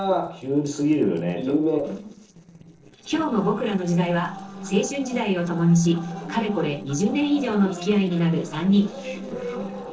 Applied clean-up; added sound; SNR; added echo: neural separator model SepFormer DNS4.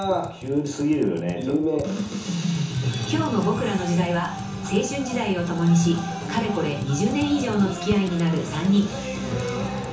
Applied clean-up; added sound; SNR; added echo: none; Computer keyboard; 17 dB; reverberation time 0.8 s.